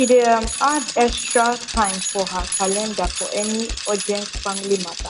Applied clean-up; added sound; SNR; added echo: none; Bicycle; 6 dB; none.